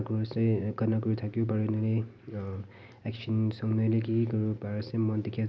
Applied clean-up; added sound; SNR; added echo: none; none; none; none.